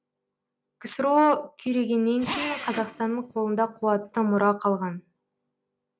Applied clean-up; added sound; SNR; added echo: none; Drill; 11 dB; none.